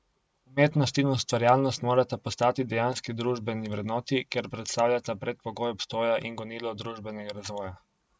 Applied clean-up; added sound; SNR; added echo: none; none; none; none.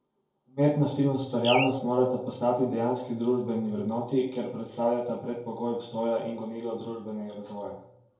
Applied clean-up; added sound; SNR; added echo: none; Bird; 8 dB; reverberation time 2.3 s.